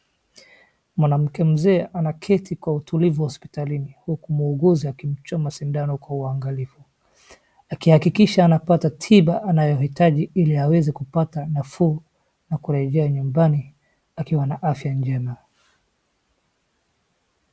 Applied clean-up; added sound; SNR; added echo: none; none; none; none.